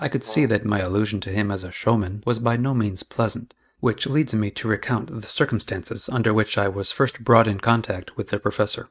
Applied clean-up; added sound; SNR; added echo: neural mask model RNNoise.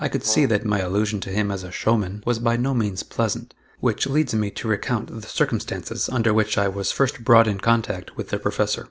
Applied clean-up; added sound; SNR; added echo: none; Brass instrument; 15 dB; none.